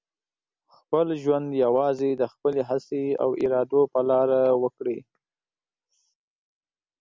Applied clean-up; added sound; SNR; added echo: none; none; none; none.